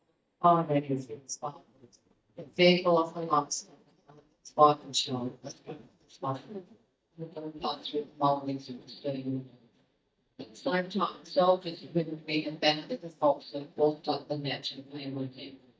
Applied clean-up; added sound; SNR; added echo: neural mask model DeepFilterNet 3.